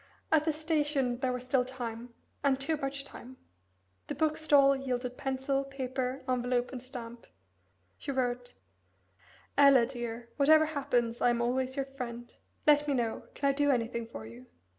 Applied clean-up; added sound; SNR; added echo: none; none; none; none.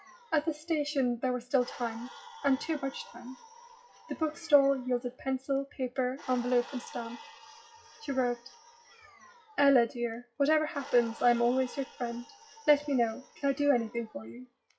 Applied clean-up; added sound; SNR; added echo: classical method WPE with log-MMSE.